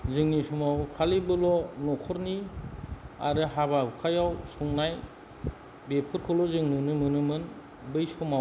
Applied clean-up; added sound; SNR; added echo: none; none; none; none.